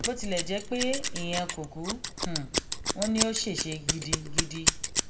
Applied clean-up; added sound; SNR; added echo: none; Scissors; -2 dB; reverberation time 1.1 s.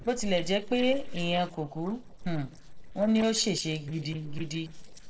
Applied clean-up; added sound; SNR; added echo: neural separator model SepFormer DNS4.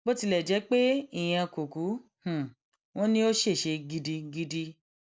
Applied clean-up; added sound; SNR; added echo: none; none; none; none.